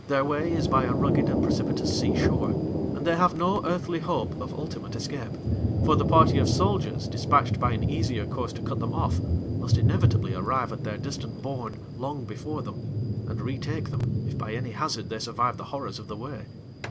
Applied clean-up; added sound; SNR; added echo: none; Thunder; -2 dB; none.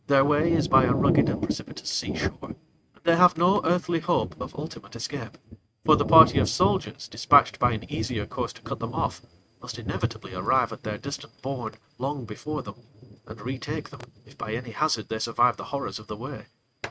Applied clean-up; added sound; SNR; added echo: neural mask model RNNoise.